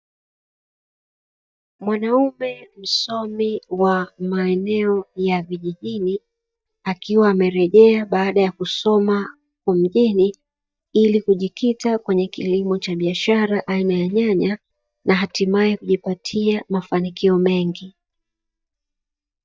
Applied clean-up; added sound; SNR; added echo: neural mask model DeepFilterNet 3.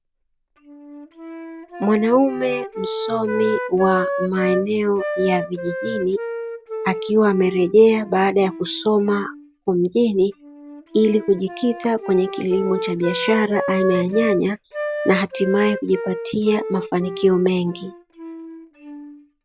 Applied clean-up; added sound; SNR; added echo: none; Wind instrument, woodwind instrument; 9 dB; none.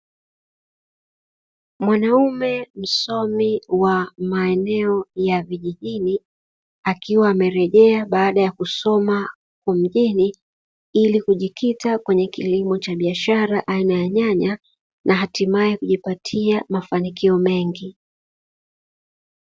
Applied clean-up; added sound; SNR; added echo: none; none; none; none.